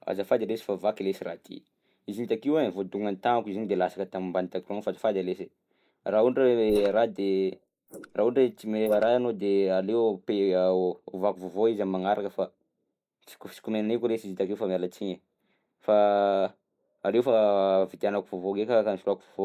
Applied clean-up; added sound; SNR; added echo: neural mask model Resemble Enhance denoiser.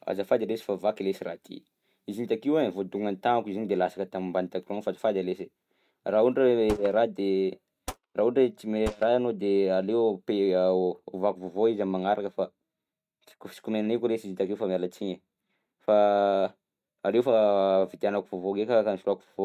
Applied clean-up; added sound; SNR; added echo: neural mask model RNNoise.